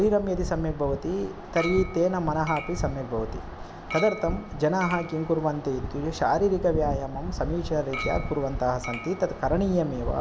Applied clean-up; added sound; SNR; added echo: none; Chink, clink; 14 dB; none.